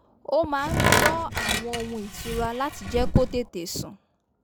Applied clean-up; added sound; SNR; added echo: none; Tools; -3 dB; none.